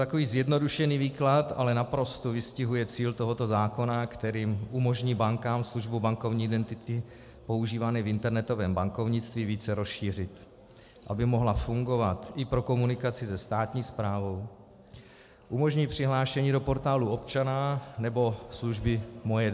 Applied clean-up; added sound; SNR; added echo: none; none; none; none.